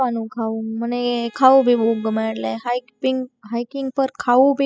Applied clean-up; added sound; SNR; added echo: classical method spectral subtraction.